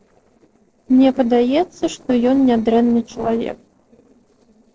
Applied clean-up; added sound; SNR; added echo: neural separator model SepFormer DNS4.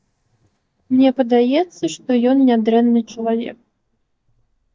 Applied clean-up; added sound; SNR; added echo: neural mask model DeepFilterNet 3.